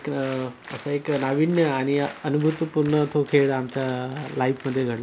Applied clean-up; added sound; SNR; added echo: none; Applause; 19 dB; none.